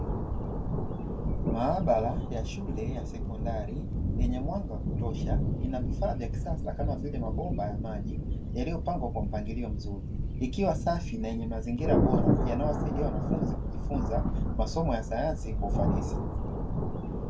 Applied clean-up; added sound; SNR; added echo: none; Thunder; -4 dB; reverberation time 0.2 s.